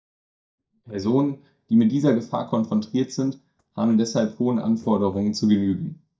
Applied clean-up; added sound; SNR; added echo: neural mask model DeepFilterNet 3.